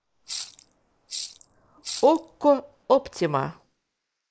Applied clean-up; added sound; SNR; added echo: neural mask model Resemble Enhance denoiser.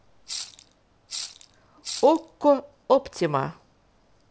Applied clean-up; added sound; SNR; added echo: none; Rattle (instrument); 11 dB; none.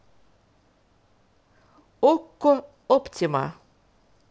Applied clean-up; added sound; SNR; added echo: none; none; none; none.